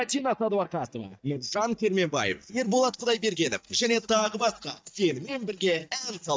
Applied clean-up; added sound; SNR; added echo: neural mask model DeepFilterNet 3.